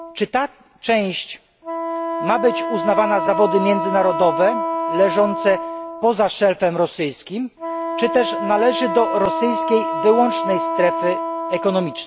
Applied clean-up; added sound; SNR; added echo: none; Wind instrument, woodwind instrument; 5 dB; none.